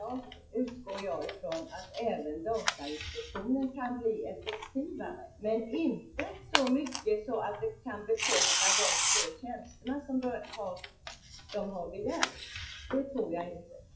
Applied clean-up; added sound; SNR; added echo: classical method WPE with log-MMSE.